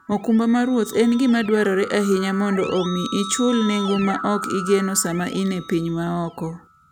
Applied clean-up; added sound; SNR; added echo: none; Keyboard (musical); 13 dB; none.